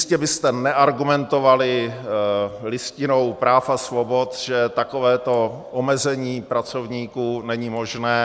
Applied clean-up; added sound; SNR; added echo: none; none; none; none.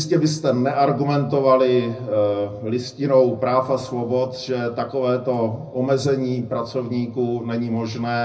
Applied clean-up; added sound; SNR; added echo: none; none; none; reverberation time 0.4 s.